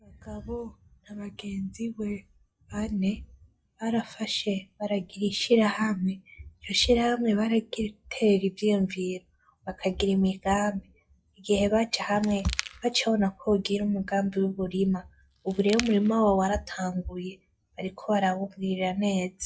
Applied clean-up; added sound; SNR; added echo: classical method log-MMSE.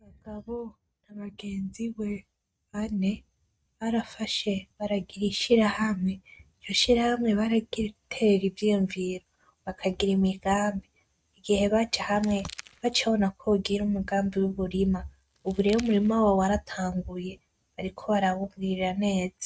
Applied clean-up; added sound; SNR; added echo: neural mask model RNNoise.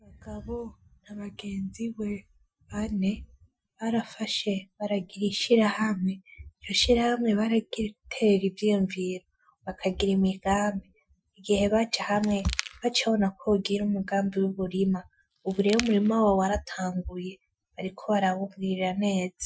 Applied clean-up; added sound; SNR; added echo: classical method Wiener filter.